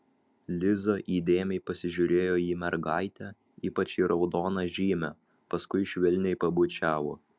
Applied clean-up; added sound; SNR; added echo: none; none; none; none.